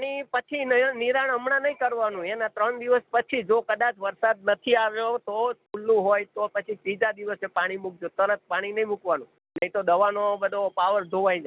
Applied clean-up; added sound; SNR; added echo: none; none; none; none.